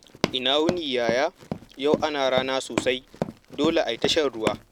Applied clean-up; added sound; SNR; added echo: none; Run; 7 dB; none.